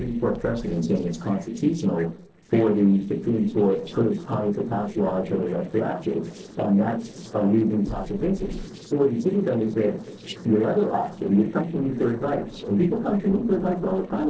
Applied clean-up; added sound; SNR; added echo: neural separator model SepFormer DNS4.